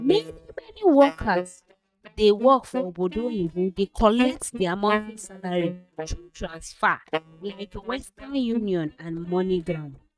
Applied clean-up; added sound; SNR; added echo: neural mask model DeepFilterNet 3.